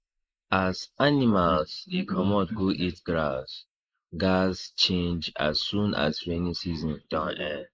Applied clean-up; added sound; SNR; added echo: neural mask model Resemble Enhance denoiser.